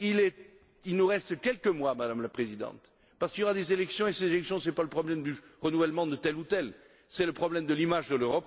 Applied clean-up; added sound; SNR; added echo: none; none; none; none.